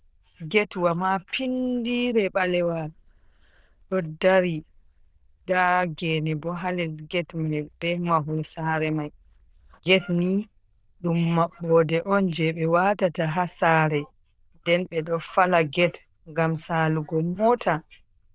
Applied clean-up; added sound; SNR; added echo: neural diffusion model UNIVERSE++.